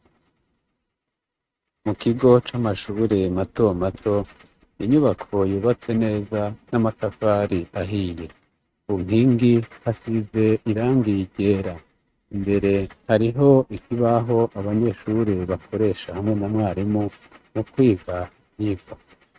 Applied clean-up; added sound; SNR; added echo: neural mask model RNNoise.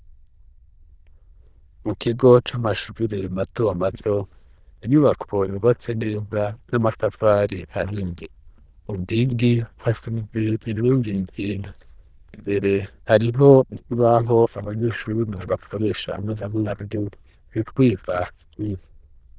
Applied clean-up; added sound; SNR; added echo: neural diffusion model UNIVERSE++.